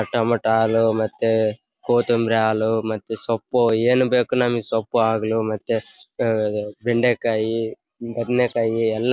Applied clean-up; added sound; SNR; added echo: none; none; none; none.